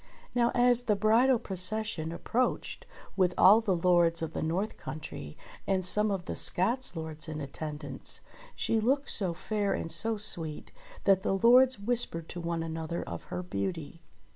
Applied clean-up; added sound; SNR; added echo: none; none; none; none.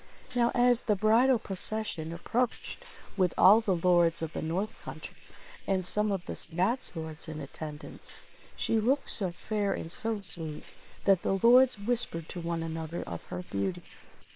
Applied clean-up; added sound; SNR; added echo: neural separator model SepFormer WHAM!.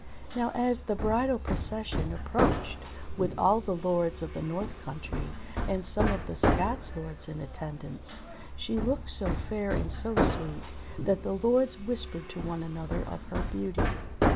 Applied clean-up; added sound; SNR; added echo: none; Hammer; 1 dB; none.